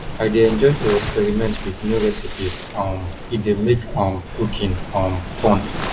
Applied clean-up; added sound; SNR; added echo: none; Waves, surf; 8 dB; reverberation time 0.8 s.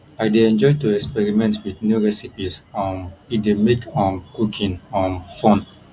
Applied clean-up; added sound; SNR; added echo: none; none; none; none.